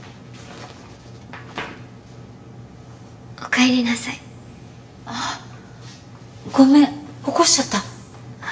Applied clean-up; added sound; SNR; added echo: none; none; none; reverberation time 0.7 s.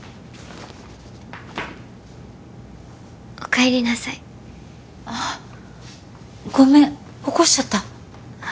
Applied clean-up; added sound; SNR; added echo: none; none; none; none.